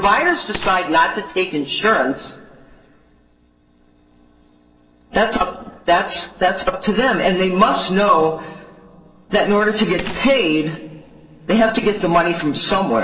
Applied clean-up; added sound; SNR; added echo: neural separator model SepFormer DNS4.